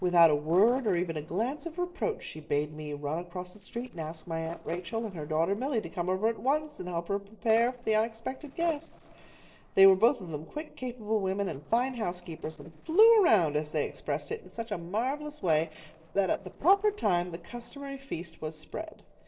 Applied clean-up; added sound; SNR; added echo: neural separator model SepFormer DNS4.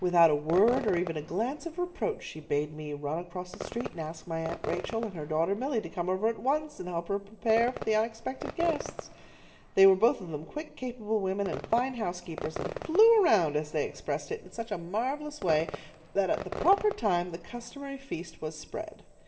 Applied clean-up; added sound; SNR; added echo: none; Fireworks; 13 dB; reverberation time 2.0 s.